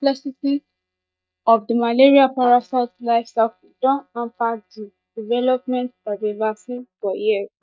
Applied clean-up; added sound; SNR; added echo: neural mask model DeepFilterNet 3.